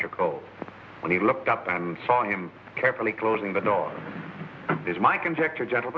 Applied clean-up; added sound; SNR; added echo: none; none; none; none.